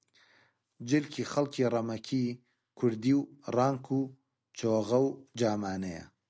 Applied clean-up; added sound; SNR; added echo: none; none; none; none.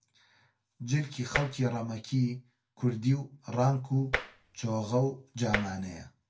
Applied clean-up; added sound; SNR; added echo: none; Tap; 3 dB; reverberation time 0.2 s.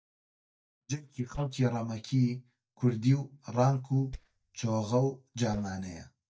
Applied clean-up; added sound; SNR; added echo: neural mask model DeepFilterNet 3.